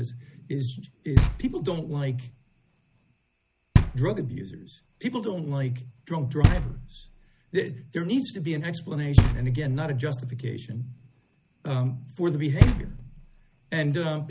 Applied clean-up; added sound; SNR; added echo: none; Knock; -1 dB; none.